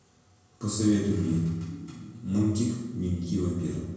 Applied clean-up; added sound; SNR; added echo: none; none; none; reverberation time 1.0 s.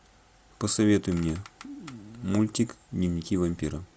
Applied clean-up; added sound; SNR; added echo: none; none; none; none.